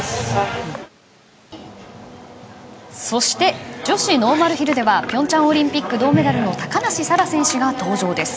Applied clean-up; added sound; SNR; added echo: none; none; none; none.